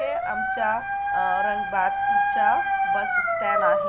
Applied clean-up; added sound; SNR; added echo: none; Dog; -5 dB; reverberation time 0.8 s.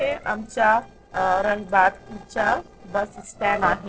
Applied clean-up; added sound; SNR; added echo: neural separator model SepFormer DNS4.